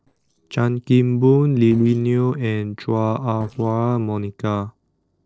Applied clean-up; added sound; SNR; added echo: neural separator model SepFormer DNS4.